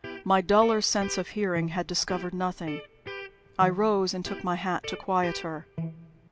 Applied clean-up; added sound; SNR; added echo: none; Electric guitar; 12 dB; none.